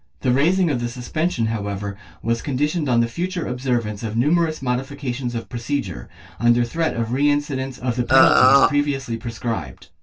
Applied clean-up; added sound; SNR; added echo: none; Burping, eructation; -5 dB; reverberation time 0.1 s.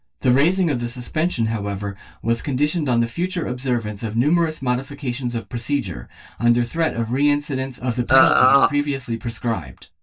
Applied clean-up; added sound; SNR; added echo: neural mask model DeepFilterNet 3.